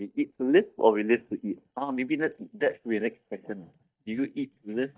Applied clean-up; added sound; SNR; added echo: neural mask model DeepFilterNet 3.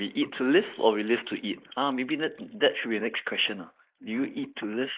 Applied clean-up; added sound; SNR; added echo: neural mask model Resemble Enhance denoiser.